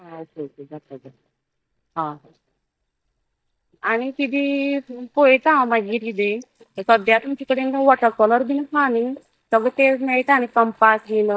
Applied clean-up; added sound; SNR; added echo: neural mask model DeepFilterNet 3.